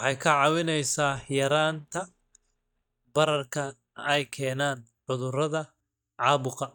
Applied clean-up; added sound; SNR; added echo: neural mask model DeepFilterNet 3.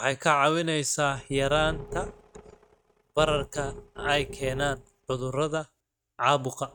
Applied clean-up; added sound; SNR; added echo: neural mask model RNNoise.